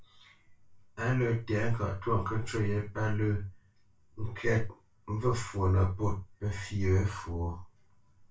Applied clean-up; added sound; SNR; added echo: none; none; none; reverberation time 0.2 s.